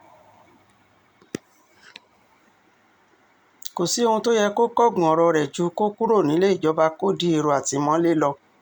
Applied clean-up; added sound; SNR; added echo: none; none; none; none.